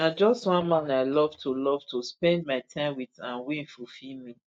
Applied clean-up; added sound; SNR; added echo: neural mask model DeepFilterNet 3.